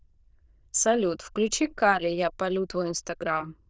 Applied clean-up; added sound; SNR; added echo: neural diffusion model UNIVERSE++.